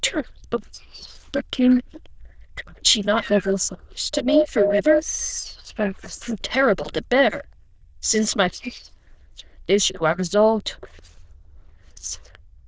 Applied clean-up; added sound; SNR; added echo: neural diffusion model UNIVERSE++.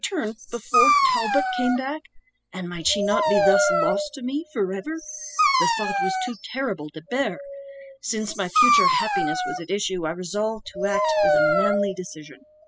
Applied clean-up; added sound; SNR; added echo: classical method spectral subtraction.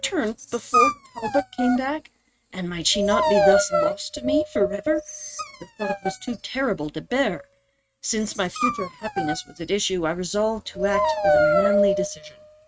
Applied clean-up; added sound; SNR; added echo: neural mask model RNNoise.